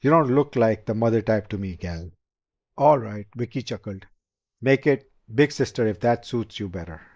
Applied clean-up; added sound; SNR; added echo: neural mask model Resemble Enhance denoiser.